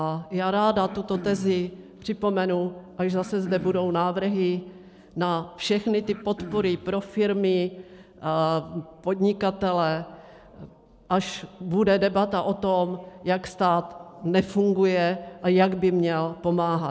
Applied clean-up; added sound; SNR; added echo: none; Cough; 16 dB; none.